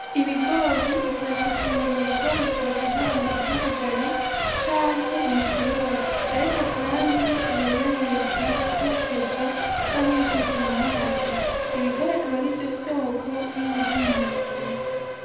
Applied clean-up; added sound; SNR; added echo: none; Race car, auto racing / Accelerating, revving, vroom / Mechanisms; -1 dB; reverberation time 0.8 s.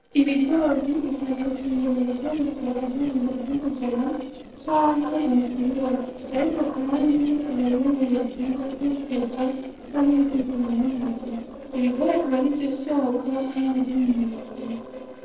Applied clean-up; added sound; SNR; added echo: neural separator model SepFormer DNS4.